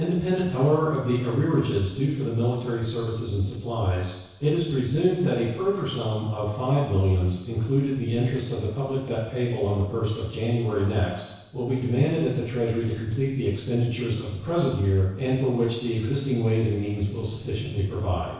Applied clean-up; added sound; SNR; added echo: neural separator model SepFormer DNS4.